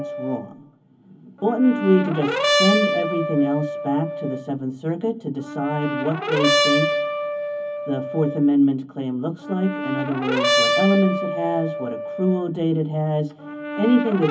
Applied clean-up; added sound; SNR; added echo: none; Brass instrument; 3 dB; reverberation time 0.3 s.